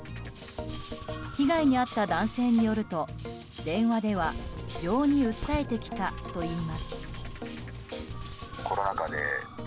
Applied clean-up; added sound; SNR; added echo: none; Cutlery, silverware + Musical instrument; 11 dB; none.